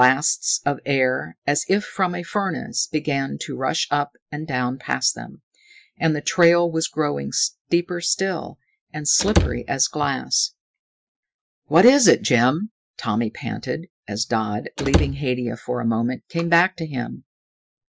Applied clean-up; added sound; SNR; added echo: classical method Wiener filter.